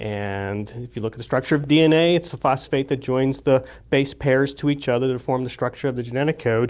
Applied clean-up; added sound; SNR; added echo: none; none; none; none.